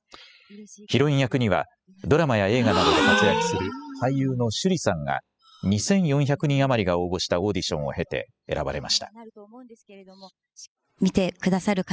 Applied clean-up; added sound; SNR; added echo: classical method spectral subtraction.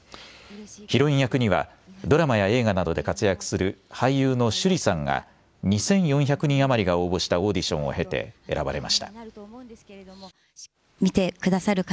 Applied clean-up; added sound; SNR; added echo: none; none; none; none.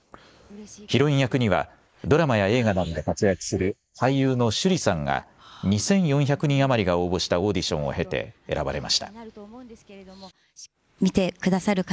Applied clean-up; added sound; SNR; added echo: neural mask model Resemble Enhance denoiser.